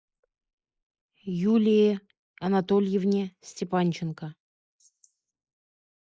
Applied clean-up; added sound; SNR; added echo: neural mask model Resemble Enhance denoiser.